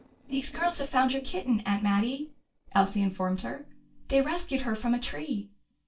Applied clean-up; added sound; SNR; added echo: neural separator model SepFormer DNS4.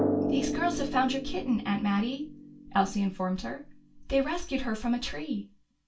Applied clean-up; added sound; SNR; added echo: none; Drum; 5 dB; reverberation time 0.2 s.